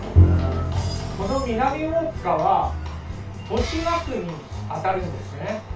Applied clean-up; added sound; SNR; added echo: none; Bowed string instrument; -2 dB; reverberation time 0.2 s.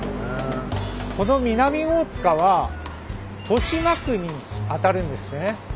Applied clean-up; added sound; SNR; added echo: none; none; none; none.